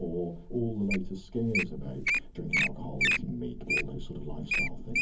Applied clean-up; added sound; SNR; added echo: none; Wild animals; -2 dB; reverberation time 0.3 s.